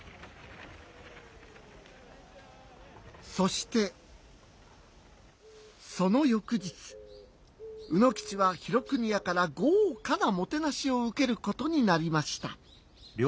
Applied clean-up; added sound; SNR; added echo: none; none; none; none.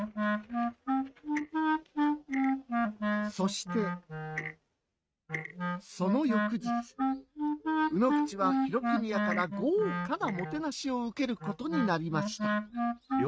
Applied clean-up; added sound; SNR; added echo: neural mask model RNNoise.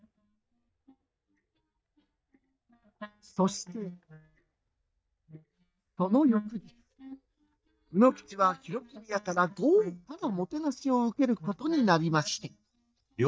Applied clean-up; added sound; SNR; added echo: neural mask model DeepFilterNet 3.